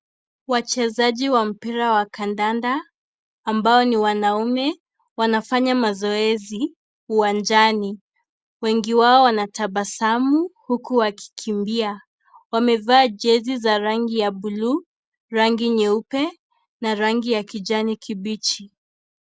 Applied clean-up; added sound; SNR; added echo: none; none; none; none.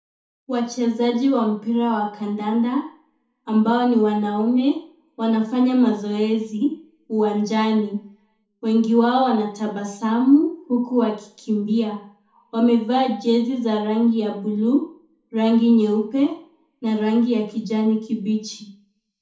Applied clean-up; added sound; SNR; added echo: none; none; none; reverberation time 0.6 s.